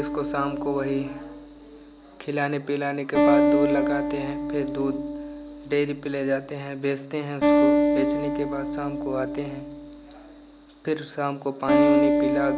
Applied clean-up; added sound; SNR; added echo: none; Acoustic guitar; -4 dB; none.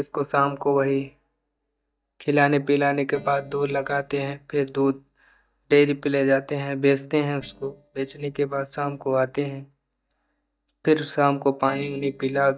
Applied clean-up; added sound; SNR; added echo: neural mask model DeepFilterNet 3.